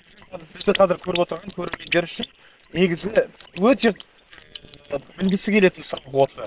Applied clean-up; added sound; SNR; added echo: neural separator model SepFormer WHAM!.